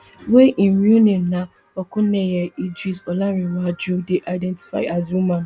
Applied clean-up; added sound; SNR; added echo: none; none; none; none.